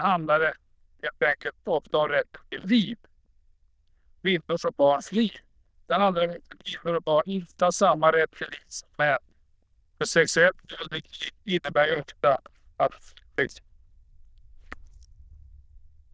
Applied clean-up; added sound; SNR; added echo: neural diffusion model UNIVERSE++.